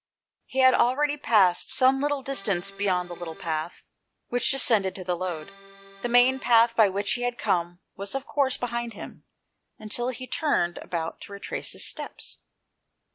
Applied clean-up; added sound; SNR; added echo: none; Accordion; 19 dB; none.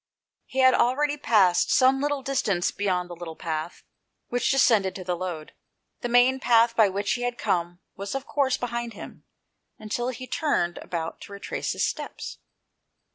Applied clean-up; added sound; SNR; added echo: none; none; none; none.